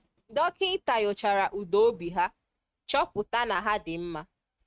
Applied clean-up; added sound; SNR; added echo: neural mask model RNNoise.